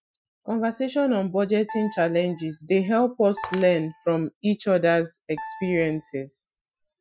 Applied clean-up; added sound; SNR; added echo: classical method Wiener filter.